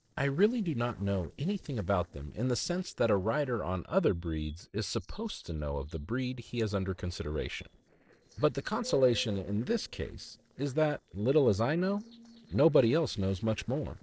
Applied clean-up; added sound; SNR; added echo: neural separator model SepFormer DNS4.